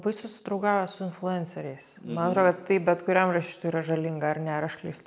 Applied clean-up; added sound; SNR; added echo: none; none; none; none.